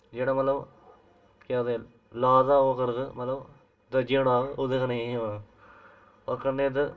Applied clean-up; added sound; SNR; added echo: none; none; none; reverberation time 0.2 s.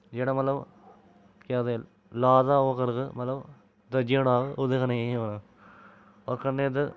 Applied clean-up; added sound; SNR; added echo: none; none; none; none.